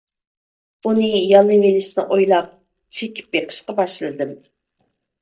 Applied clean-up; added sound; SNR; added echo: neural mask model DeepFilterNet 3.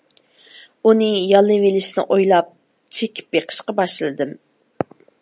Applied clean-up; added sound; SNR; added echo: none; none; none; none.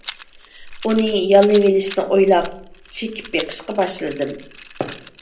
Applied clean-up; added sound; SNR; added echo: none; Rattle; 17 dB; reverberation time 0.5 s.